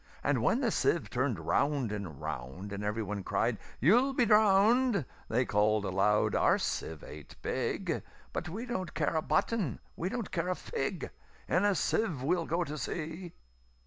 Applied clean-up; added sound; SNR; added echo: none; none; none; none.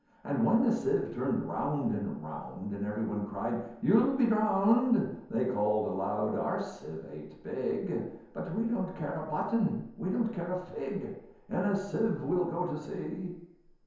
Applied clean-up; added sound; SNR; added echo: none; none; none; reverberation time 0.9 s.